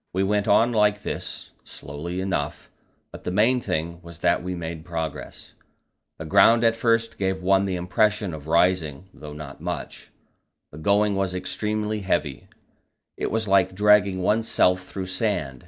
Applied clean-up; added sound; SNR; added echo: none; none; none; none.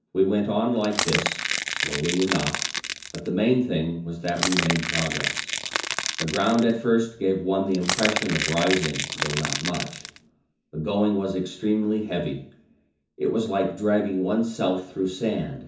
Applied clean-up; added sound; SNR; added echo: none; Crackle / Crushing; 3 dB; reverberation time 0.6 s.